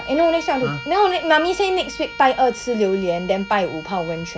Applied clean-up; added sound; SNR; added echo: none; Bowed string instrument; 15 dB; none.